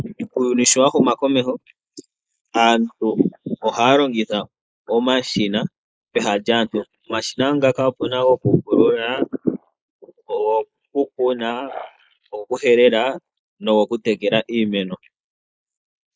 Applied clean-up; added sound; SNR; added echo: neural mask model Resemble Enhance denoiser.